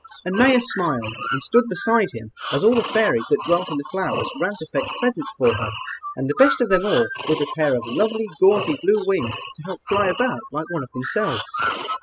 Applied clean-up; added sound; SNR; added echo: classical method spectral subtraction.